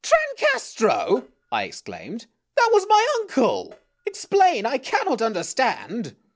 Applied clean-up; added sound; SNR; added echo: neural separator model SepFormer DNS4.